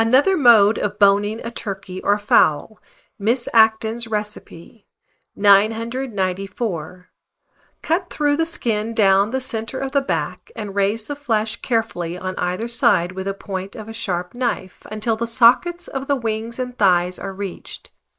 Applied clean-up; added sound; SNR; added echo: neural mask model Resemble Enhance denoiser.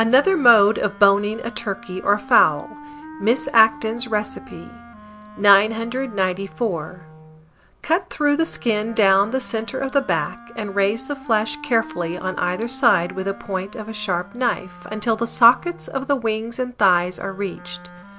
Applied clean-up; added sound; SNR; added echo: none; Wind instrument, woodwind instrument; 19 dB; none.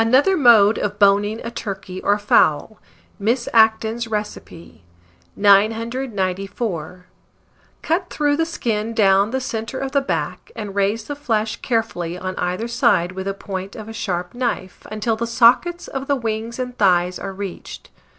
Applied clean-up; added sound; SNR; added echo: none; none; none; none.